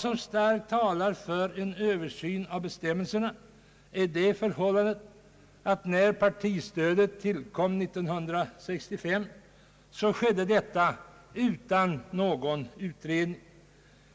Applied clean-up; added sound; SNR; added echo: none; none; none; none.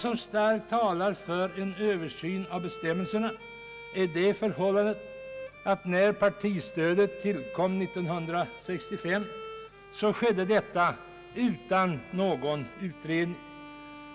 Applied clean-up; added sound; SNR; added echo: none; Bowed string instrument; 16 dB; none.